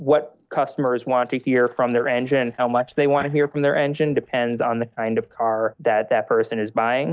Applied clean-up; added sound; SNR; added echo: neural mask model DeepFilterNet 3.